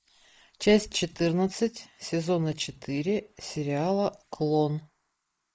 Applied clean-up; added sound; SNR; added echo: neural mask model Resemble Enhance denoiser.